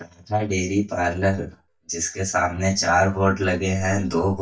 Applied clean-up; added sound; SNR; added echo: neural mask model DeepFilterNet 3.